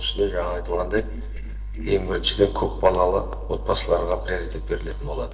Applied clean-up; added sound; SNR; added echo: neural separator model SepFormer DNS4.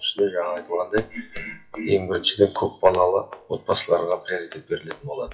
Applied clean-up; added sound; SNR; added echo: classical method WPE with log-MMSE.